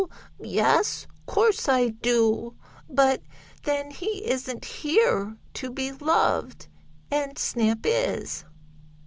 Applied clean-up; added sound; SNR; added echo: none; none; none; none.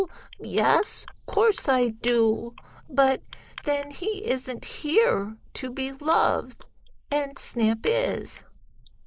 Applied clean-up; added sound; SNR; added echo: neural mask model Resemble Enhance denoiser.